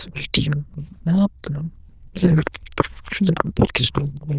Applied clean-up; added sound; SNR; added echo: neural diffusion model UNIVERSE++.